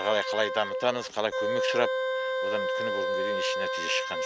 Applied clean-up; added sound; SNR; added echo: none; Wind instrument, woodwind instrument; -2 dB; none.